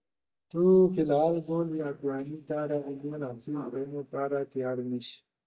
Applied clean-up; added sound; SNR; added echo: neural mask model DeepFilterNet 3.